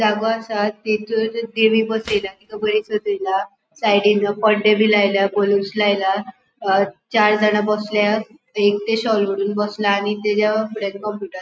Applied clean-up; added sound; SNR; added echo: neural mask model RNNoise.